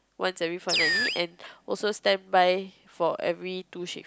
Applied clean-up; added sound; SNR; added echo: none; Animal; 1 dB; none.